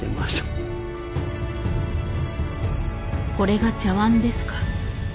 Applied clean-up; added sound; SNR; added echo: none; Keyboard (musical); 17 dB; none.